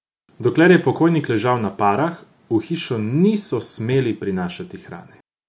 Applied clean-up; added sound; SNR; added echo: none; none; none; none.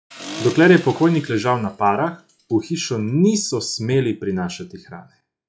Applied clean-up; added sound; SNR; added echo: classical method log-MMSE.